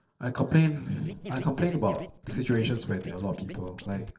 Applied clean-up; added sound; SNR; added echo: neural separator model SepFormer DNS4.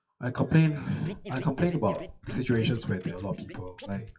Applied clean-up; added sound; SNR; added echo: classical method WPE with log-MMSE.